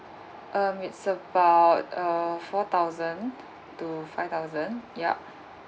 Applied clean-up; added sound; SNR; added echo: none; none; none; none.